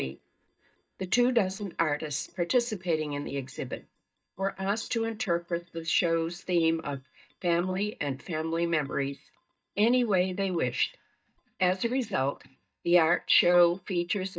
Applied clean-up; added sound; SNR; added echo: neural mask model DeepFilterNet 3.